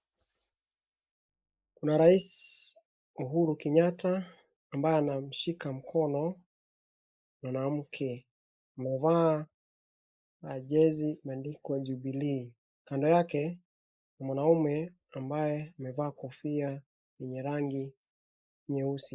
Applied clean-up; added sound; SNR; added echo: neural mask model Resemble Enhance denoiser.